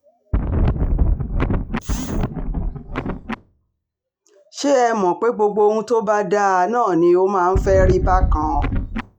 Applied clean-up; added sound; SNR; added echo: classical method log-MMSE.